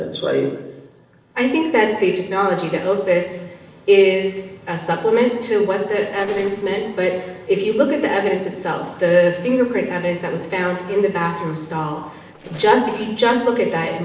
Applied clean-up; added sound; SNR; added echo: neural separator model SepFormer DNS4.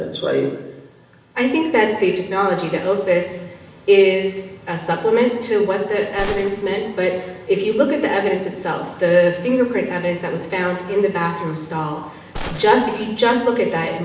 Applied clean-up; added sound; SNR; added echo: none; Gunshot, gunfire; 13 dB; reverberation time 0.9 s.